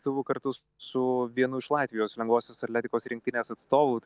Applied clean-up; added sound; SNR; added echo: none; none; none; none.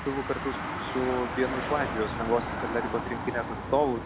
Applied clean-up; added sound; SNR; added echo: none; Motor vehicle (road); 3 dB; none.